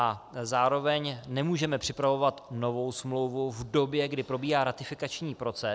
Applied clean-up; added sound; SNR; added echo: none; none; none; none.